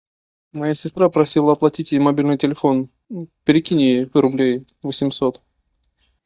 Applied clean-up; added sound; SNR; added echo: neural mask model DeepFilterNet 3.